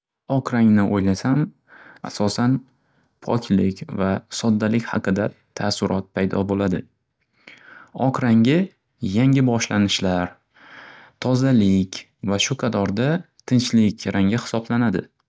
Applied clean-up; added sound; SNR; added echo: none; none; none; none.